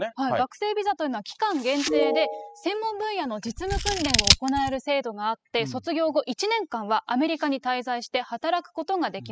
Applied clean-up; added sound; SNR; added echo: classical method spectral subtraction.